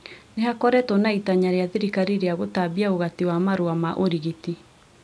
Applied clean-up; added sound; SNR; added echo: none; none; none; none.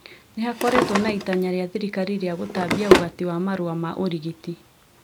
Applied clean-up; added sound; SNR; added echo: none; Drawer open or close; 1 dB; none.